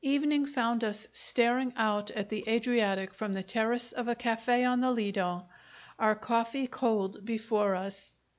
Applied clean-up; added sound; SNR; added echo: none; none; none; none.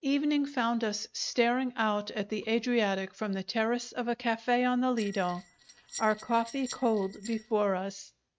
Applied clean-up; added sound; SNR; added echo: neural mask model RNNoise.